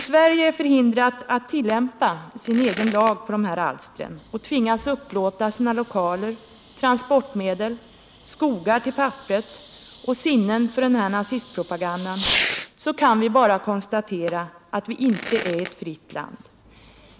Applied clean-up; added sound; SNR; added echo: none; Fireworks; 11 dB; none.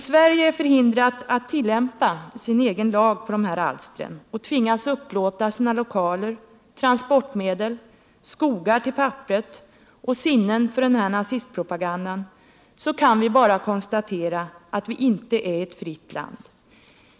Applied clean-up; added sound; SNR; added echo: none; none; none; none.